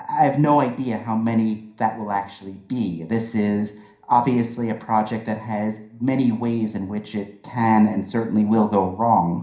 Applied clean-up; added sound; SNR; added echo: none; none; none; reverberation time 0.5 s.